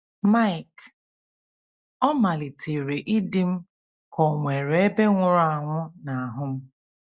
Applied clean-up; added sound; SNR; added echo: none; none; none; none.